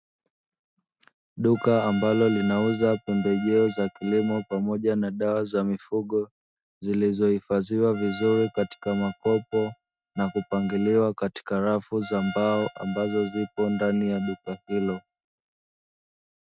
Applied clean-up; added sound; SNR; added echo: neural mask model RNNoise.